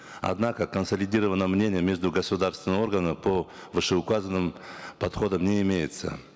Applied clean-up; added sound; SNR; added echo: none; none; none; none.